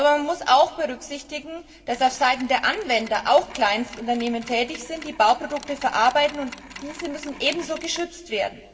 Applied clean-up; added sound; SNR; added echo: none; Mechanisms; 20 dB; reverberation time 1.3 s.